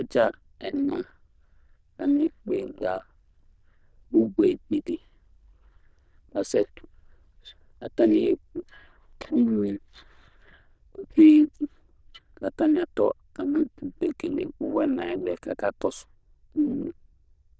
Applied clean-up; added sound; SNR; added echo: neural diffusion model UNIVERSE++.